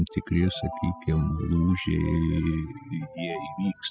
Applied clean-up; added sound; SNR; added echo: classical method spectral subtraction.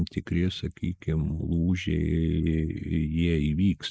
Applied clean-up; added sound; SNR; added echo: neural mask model Resemble Enhance denoiser.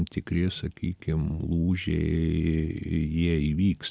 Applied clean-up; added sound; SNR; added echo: none; none; none; none.